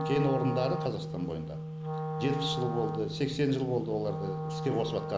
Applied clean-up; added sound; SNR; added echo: none; Wind instrument, woodwind instrument; 3 dB; none.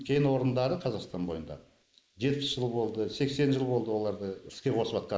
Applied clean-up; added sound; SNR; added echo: neural mask model Resemble Enhance denoiser.